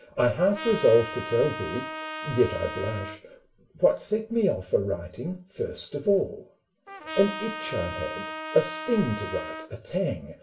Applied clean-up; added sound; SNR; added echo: none; Trumpet; 9 dB; reverberation time 0.3 s.